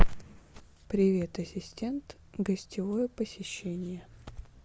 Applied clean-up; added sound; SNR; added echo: none; none; none; none.